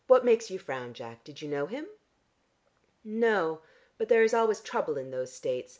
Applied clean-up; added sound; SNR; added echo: none; none; none; none.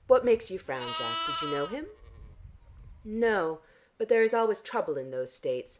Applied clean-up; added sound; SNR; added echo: none; Livestock, farm animals, working animals; 11 dB; none.